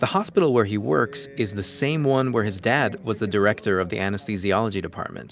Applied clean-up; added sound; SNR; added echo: none; none; none; none.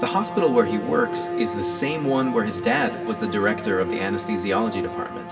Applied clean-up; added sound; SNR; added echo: none; Bowed string instrument; 6 dB; reverberation time 1.5 s.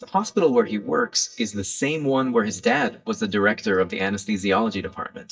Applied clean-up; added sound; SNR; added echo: neural mask model DeepFilterNet 3.